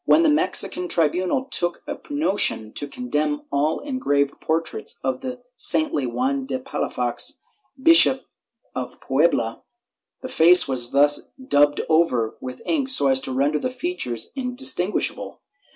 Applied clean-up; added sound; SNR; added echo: none; none; none; none.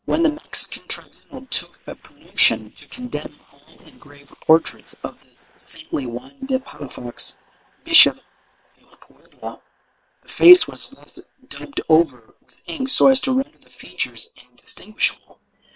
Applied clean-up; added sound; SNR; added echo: neural separator model SepFormer WHAM!.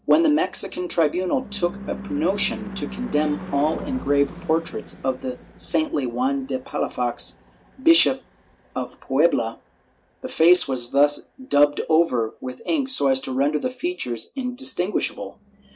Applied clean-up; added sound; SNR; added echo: none; Car passing by / Engine / Truck; 17 dB; none.